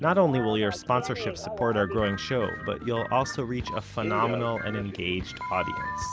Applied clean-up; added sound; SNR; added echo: none; Telephone; 10 dB; none.